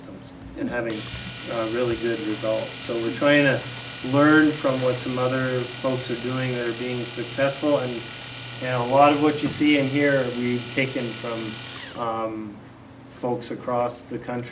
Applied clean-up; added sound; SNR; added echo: none; Domestic sounds, home sounds; 11 dB; none.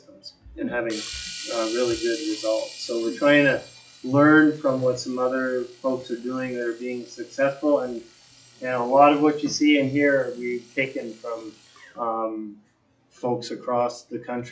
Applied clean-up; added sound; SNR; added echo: classical method log-MMSE.